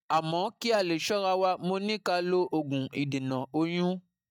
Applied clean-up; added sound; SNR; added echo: neural mask model DeepFilterNet 3.